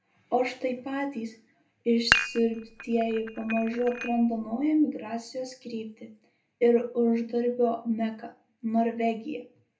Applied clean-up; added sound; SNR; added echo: none; Dishes, pots, and pans; 4 dB; reverberation time 0.3 s.